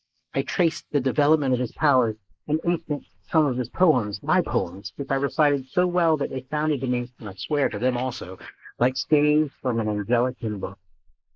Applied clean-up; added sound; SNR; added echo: neural mask model Resemble Enhance denoiser.